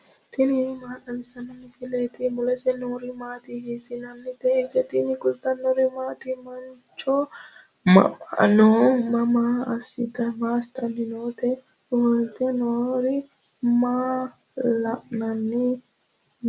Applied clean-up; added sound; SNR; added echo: none; none; none; none.